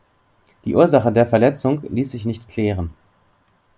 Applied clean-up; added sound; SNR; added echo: none; none; none; none.